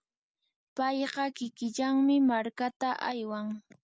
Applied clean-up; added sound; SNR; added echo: none; none; none; none.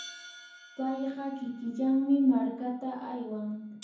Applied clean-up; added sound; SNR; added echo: none; Hi-hat; 18 dB; reverberation time 0.7 s.